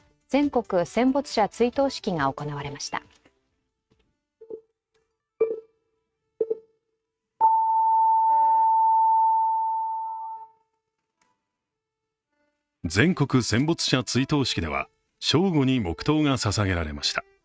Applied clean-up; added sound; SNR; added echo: neural mask model RNNoise.